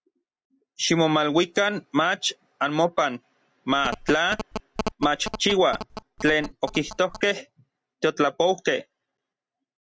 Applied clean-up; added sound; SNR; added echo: none; Telephone; 10 dB; none.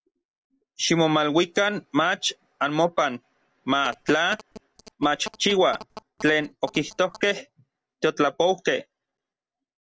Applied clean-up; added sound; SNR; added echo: neural separator model SepFormer DNS4.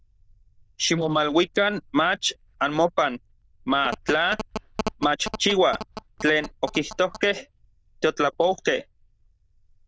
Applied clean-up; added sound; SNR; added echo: neural diffusion model UNIVERSE++.